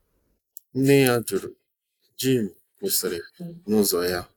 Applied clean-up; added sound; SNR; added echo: neural mask model Resemble Enhance denoiser.